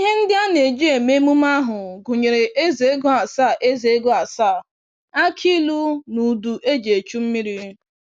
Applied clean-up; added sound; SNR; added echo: none; none; none; none.